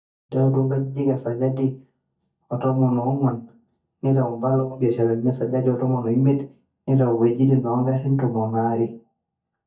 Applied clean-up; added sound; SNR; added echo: neural mask model DeepFilterNet 3.